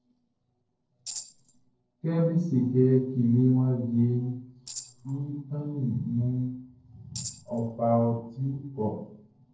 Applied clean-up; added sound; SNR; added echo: neural separator model SepFormer DNS4.